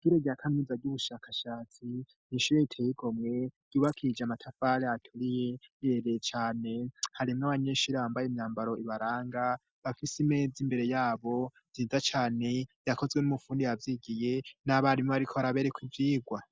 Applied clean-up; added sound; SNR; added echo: neural mask model DeepFilterNet 3.